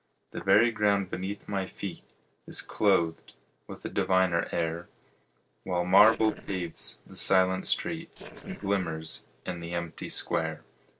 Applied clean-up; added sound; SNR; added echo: neural separator model SepFormer DNS4.